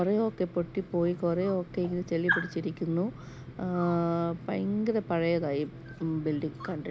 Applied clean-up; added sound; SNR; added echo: none; Dog; 12 dB; none.